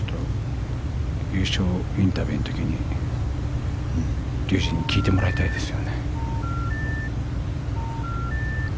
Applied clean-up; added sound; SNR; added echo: none; Telephone; 12 dB; none.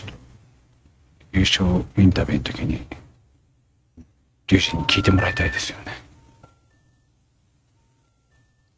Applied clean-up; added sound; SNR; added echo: neural mask model RNNoise.